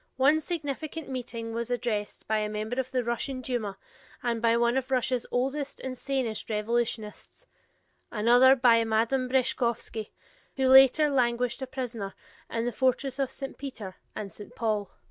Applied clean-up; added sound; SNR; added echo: none; none; none; none.